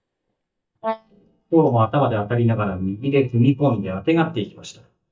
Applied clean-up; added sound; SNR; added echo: neural mask model DeepFilterNet 3.